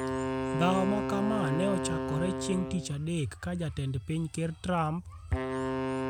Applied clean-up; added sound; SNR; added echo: none; Wind instrument, woodwind instrument; 3 dB; none.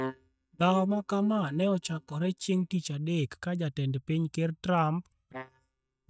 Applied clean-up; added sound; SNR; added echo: neural mask model DeepFilterNet 3.